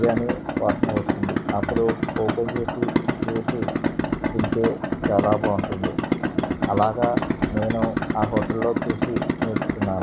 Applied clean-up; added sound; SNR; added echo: none; Idling; -2 dB; none.